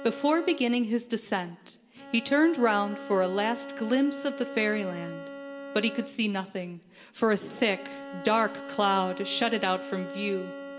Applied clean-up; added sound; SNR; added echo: none; Bowed string instrument; 12 dB; reverberation time 1.2 s.